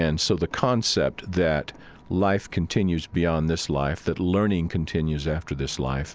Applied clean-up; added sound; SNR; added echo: none; none; none; none.